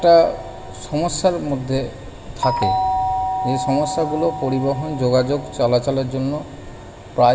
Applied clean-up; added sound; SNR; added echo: none; Doorbell; 7 dB; reverberation time 1.5 s.